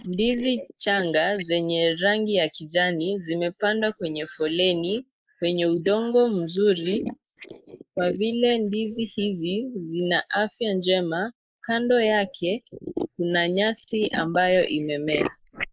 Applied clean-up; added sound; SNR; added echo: neural mask model Resemble Enhance denoiser.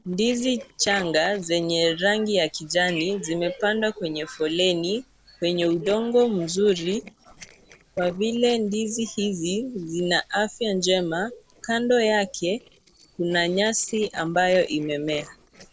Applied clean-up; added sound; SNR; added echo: neural separator model SepFormer DNS4.